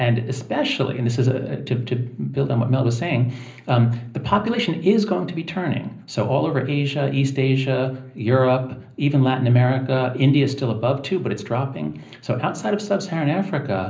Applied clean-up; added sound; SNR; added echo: none; none; none; reverberation time 0.5 s.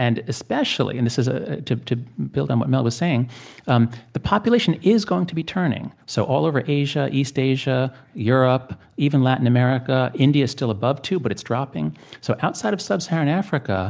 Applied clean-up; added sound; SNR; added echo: none; none; none; none.